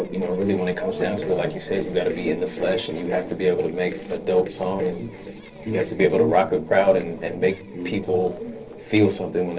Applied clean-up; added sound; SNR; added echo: neural separator model SepFormer DNS4.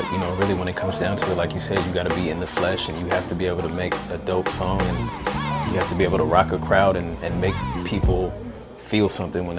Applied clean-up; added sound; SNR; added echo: none; none; none; none.